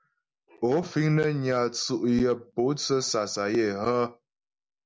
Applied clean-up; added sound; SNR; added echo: none; none; none; none.